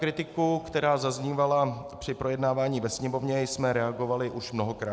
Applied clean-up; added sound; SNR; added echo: none; none; none; none.